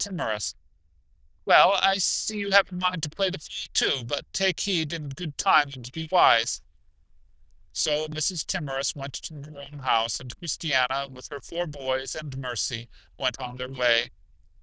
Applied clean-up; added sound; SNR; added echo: neural diffusion model UNIVERSE++.